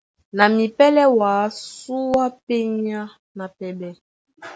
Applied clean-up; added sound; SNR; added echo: none; none; none; none.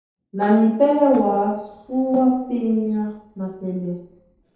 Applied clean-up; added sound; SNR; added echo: neural separator model SepFormer DNS4.